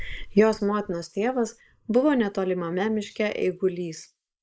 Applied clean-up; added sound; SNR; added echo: neural mask model Resemble Enhance denoiser.